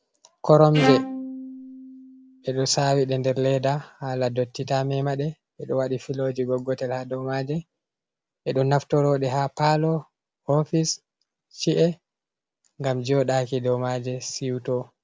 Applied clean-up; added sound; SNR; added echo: none; Bowed string instrument; 6 dB; none.